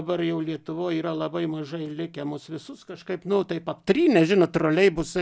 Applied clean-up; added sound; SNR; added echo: none; none; none; none.